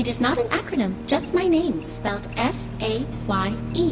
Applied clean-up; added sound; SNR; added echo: none; none; none; none.